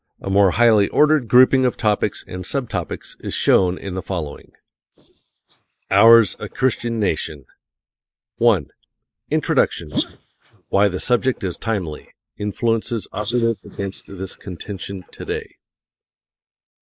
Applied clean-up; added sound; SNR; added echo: neural mask model Resemble Enhance denoiser.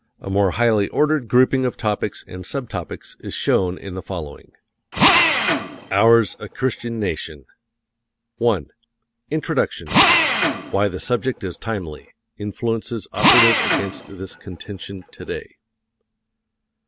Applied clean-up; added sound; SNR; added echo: none; Drill; -3 dB; none.